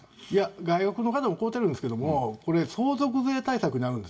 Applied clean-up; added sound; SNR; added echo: none; none; none; reverberation time 0.2 s.